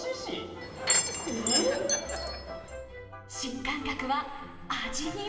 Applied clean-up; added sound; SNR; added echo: none; Door / Chime; -4 dB; reverberation time 2.4 s.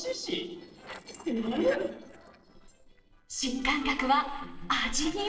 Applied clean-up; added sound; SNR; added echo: neural separator model SepFormer DNS4.